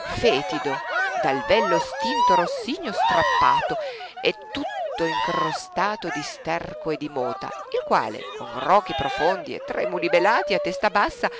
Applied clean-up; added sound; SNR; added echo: none; Cheering; 1 dB; none.